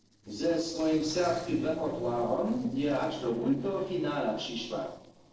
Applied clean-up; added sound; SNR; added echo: neural separator model SepFormer DNS4.